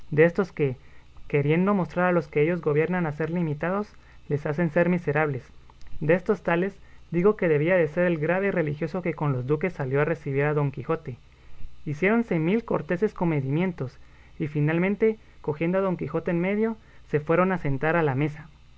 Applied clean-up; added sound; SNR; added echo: none; none; none; none.